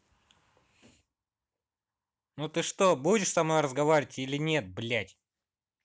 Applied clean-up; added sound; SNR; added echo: none; none; none; none.